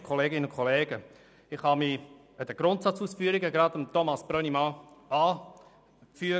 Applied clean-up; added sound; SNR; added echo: none; none; none; none.